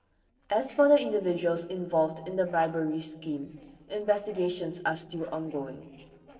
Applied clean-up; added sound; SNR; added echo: neural separator model SepFormer DNS4.